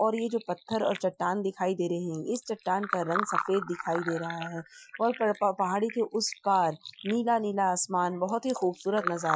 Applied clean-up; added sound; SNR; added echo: classical method Wiener filter.